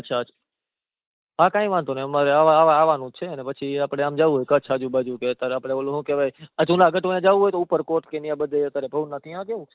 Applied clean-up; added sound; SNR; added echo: neural mask model Resemble Enhance denoiser.